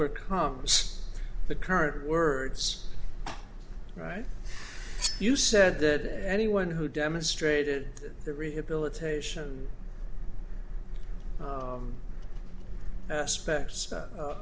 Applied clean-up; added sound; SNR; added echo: none; Cutlery, silverware; 10 dB; none.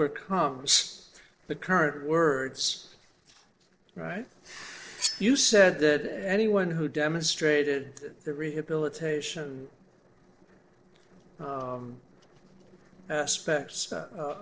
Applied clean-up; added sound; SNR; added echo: neural separator model SepFormer DNS4.